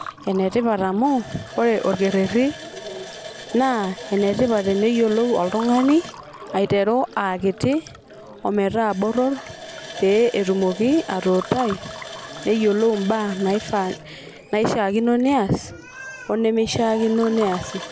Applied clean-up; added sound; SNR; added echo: none; Water tap, faucet + Fill (with liquid) / Water; 16 dB; none.